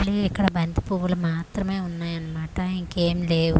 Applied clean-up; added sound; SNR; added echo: none; none; none; none.